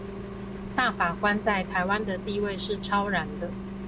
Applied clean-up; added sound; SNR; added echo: none; Engine; 7 dB; none.